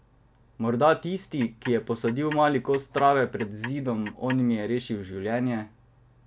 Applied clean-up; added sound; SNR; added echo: none; Clock; 16 dB; none.